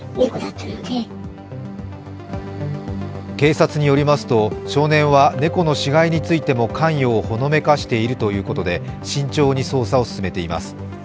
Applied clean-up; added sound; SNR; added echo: none; none; none; none.